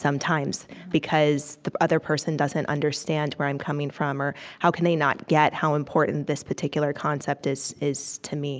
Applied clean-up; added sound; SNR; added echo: none; none; none; none.